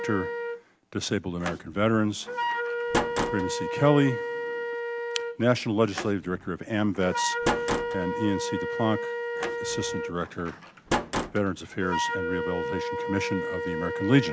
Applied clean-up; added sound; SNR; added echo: none; Slam + Wind instrument, woodwind instrument; 2 dB; none.